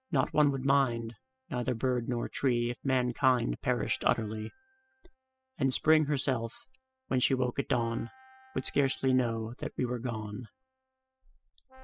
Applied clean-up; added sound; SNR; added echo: classical method spectral subtraction.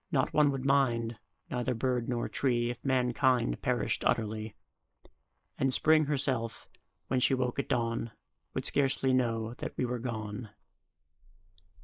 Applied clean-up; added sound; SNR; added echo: neural mask model Resemble Enhance denoiser.